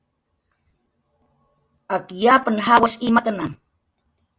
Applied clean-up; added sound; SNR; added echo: none; none; none; none.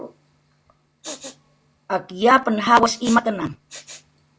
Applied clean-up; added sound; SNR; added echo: none; Respiratory sounds; 20 dB; none.